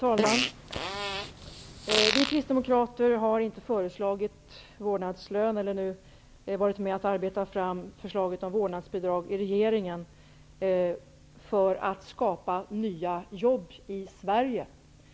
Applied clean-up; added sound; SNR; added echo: none; Fart; 2 dB; none.